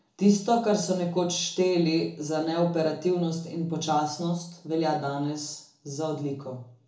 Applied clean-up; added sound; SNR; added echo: none; none; none; reverberation time 0.7 s.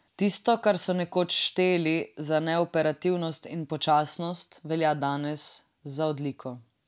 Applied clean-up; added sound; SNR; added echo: none; none; none; none.